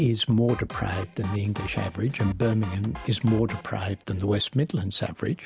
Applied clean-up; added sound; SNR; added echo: none; Drum kit; 14 dB; none.